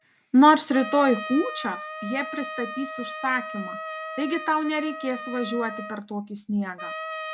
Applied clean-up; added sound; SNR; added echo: none; Trumpet; 10 dB; none.